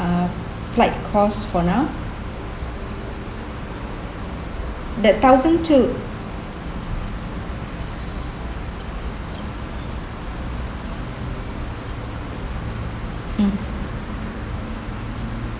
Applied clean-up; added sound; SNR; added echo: none; none; none; none.